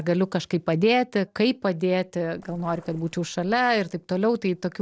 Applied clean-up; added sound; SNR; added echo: neural separator model SepFormer DNS4.